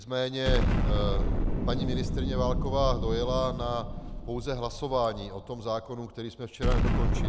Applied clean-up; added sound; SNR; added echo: none; Explosion; -3 dB; none.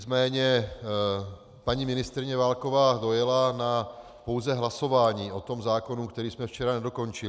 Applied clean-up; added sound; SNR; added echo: none; none; none; none.